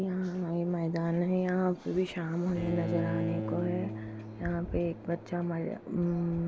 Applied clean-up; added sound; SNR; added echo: none; Bowed string instrument; 9 dB; none.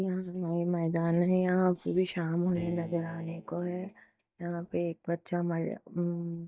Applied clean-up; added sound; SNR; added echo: neural mask model DeepFilterNet 3.